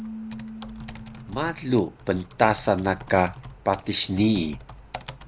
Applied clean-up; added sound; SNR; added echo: none; Typing + Keyboard (musical); 14 dB; none.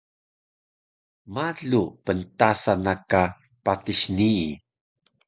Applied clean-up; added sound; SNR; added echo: none; none; none; none.